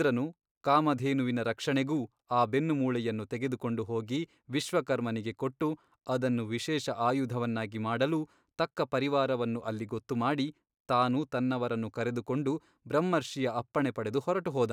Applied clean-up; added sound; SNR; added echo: none; none; none; none.